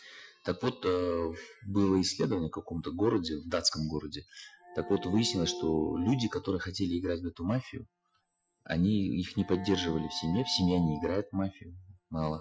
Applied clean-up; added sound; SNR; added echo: classical method Wiener filter.